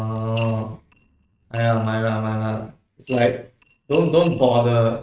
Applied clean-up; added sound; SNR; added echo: neural mask model RNNoise.